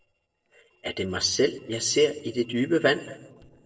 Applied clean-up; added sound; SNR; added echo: neural separator model SepFormer DNS4.